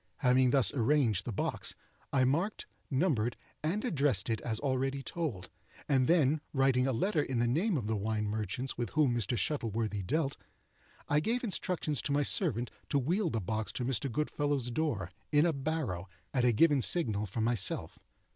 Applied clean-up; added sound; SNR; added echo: none; none; none; none.